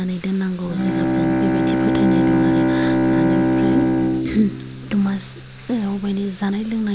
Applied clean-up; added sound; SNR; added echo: none; Bowed string instrument; -3 dB; none.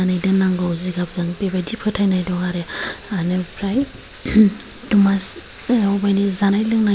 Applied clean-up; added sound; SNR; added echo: none; none; none; none.